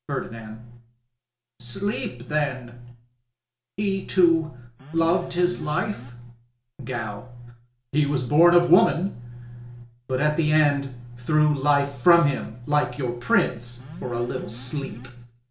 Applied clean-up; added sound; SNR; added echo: none; Alarm; 15 dB; reverberation time 0.4 s.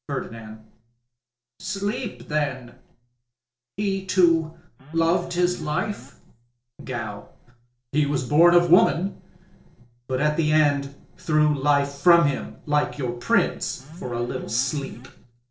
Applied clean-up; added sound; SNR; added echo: neural separator model SepFormer DNS4.